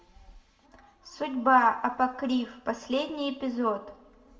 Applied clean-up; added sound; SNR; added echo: none; none; none; reverberation time 1.4 s.